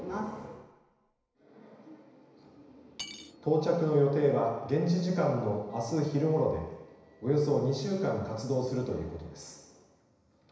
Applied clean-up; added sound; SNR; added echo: none; Cutlery, silverware / Dishes, pots, and pans; 17 dB; reverberation time 1.0 s.